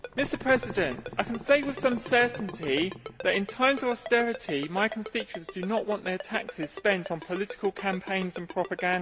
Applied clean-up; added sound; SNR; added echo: none; Ringtone; 14 dB; none.